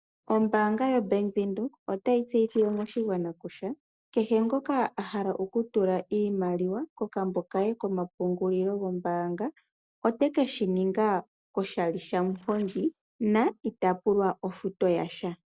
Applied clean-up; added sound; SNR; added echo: neural separator model SepFormer DNS4.